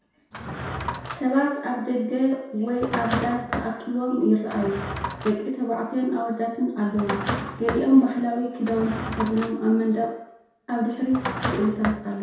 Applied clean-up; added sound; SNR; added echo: none; Drawer open or close; 9 dB; reverberation time 0.7 s.